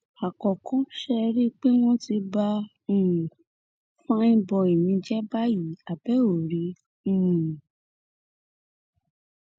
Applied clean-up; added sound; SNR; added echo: none; none; none; none.